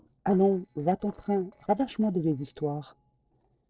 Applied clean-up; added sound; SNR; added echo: neural separator model SepFormer DNS4.